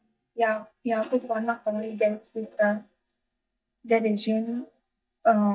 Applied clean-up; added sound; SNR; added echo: neural mask model DeepFilterNet 3.